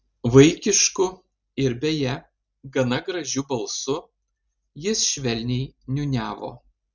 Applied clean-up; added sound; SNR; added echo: none; none; none; none.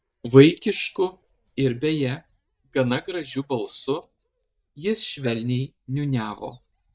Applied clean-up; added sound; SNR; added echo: neural mask model DeepFilterNet 3.